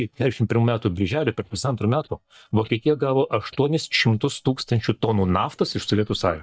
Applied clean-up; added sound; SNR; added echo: neural mask model DeepFilterNet 3.